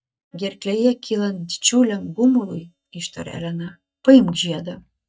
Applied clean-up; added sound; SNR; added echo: neural mask model DeepFilterNet 3.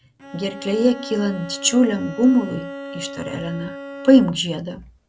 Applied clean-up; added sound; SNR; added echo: none; Bowed string instrument; 14 dB; none.